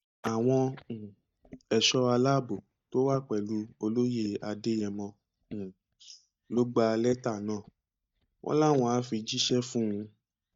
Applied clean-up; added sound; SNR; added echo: neural mask model DeepFilterNet 3.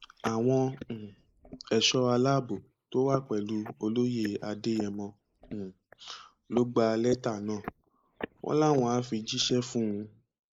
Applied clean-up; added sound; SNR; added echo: neural mask model Resemble Enhance denoiser.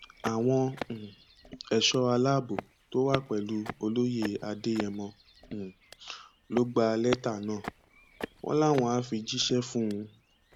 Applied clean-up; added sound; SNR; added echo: none; Walk, footsteps; 13 dB; none.